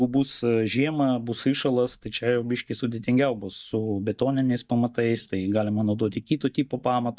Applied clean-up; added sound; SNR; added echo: neural mask model DeepFilterNet 3.